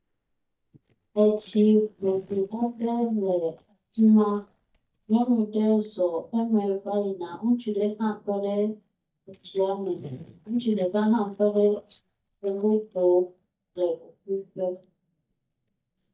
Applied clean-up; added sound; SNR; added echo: neural mask model DeepFilterNet 3.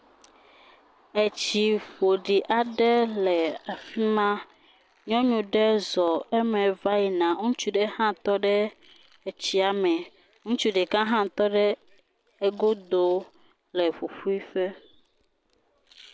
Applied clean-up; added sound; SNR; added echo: none; none; none; none.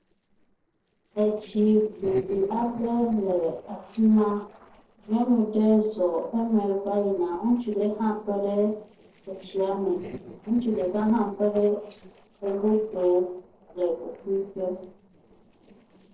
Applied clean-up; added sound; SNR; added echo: neural separator model SepFormer DNS4.